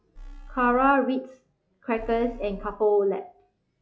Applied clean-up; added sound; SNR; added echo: classical method log-MMSE.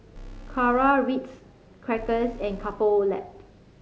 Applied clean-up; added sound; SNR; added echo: none; Alarm; 16 dB; none.